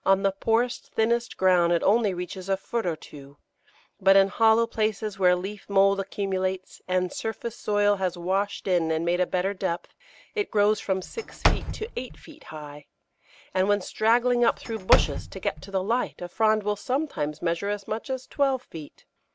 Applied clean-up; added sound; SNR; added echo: none; Slam / Wood; 4 dB; none.